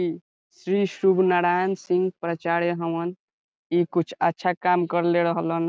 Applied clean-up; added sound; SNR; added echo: none; none; none; none.